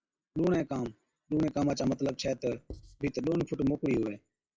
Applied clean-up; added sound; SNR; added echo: classical method log-MMSE.